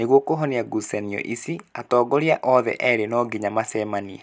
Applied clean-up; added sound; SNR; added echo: none; none; none; none.